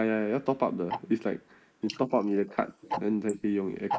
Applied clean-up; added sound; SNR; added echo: neural mask model Resemble Enhance denoiser.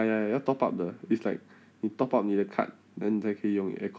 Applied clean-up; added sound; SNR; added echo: none; none; none; none.